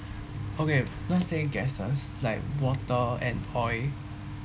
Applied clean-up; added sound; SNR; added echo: none; Bowed string instrument; 12 dB; none.